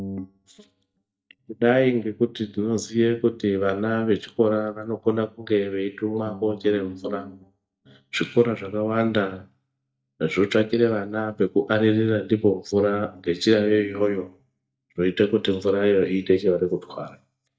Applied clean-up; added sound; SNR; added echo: neural mask model DeepFilterNet 3.